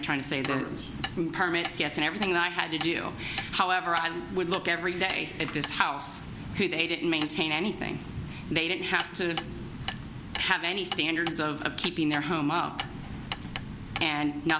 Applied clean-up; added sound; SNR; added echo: none; Hammer; 13 dB; none.